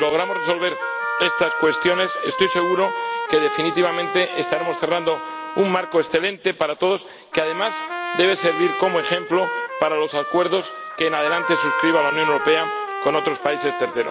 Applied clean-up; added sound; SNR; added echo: none; Wind instrument, woodwind instrument + Trumpet; 5 dB; none.